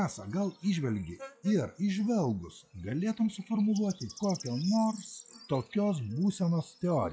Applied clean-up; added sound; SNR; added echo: classical method log-MMSE.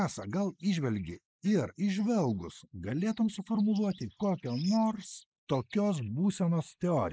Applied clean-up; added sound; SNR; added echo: neural mask model Resemble Enhance denoiser.